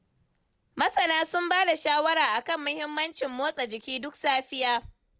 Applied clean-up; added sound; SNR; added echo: none; none; none; none.